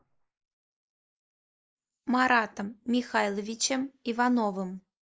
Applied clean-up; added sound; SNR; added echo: neural mask model Resemble Enhance denoiser.